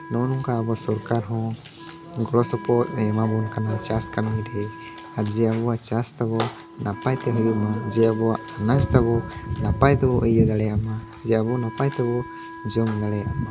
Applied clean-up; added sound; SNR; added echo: none; Wind instrument, woodwind instrument; 17 dB; none.